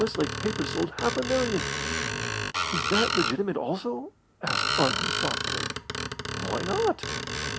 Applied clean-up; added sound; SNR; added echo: none; Screech; 0 dB; none.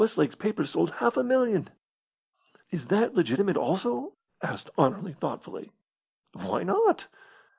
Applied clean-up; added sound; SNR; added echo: none; none; none; none.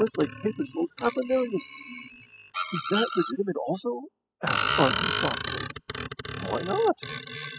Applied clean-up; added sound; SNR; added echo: classical method spectral subtraction.